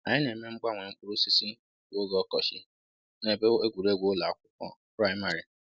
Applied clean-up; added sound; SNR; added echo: none; none; none; none.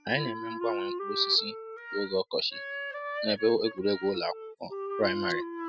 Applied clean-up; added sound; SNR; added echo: classical method spectral subtraction.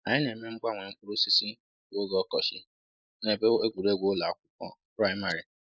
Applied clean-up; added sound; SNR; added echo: neural mask model Resemble Enhance denoiser.